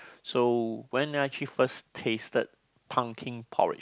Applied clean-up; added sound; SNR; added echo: none; none; none; none.